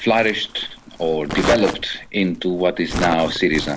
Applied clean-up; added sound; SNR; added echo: none; Crumpling, crinkling; 9 dB; none.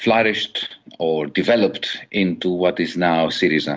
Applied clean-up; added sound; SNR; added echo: none; none; none; none.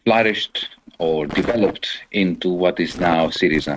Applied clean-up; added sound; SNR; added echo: neural mask model RNNoise.